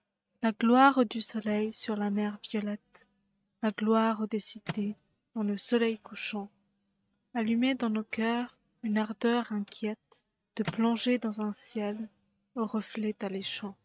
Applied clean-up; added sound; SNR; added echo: neural mask model RNNoise.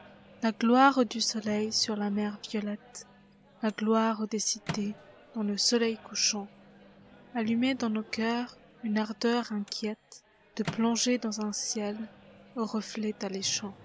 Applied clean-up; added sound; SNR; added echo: none; Microwave oven; 19 dB; none.